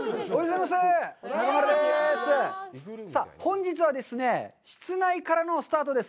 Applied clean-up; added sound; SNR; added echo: none; none; none; none.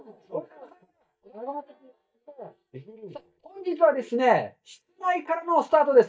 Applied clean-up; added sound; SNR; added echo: neural mask model DeepFilterNet 3.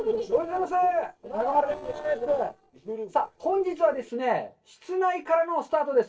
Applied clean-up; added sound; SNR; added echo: neural separator model SepFormer DNS4.